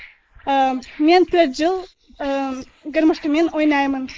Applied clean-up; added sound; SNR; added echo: neural mask model Resemble Enhance denoiser.